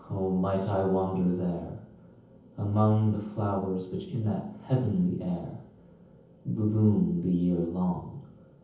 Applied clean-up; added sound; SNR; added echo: none; none; none; reverberation time 0.7 s.